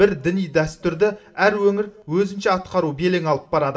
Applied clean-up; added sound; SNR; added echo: none; none; none; reverberation time 0.4 s.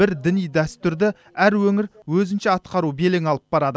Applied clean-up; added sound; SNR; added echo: none; none; none; none.